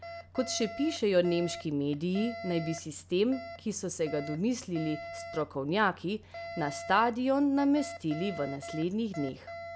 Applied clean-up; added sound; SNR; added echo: none; Alarm; 13 dB; none.